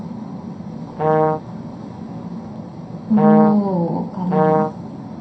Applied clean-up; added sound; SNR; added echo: none; Brass instrument; -3 dB; reverberation time 0.5 s.